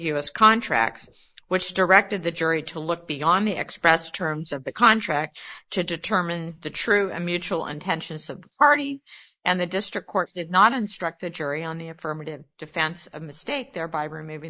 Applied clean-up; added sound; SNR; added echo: neural mask model Resemble Enhance denoiser.